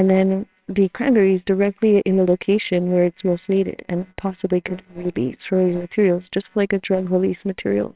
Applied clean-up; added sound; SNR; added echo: neural separator model SepFormer WHAMR!.